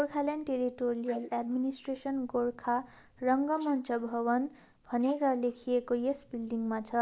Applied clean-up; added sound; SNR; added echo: neural mask model Resemble Enhance denoiser.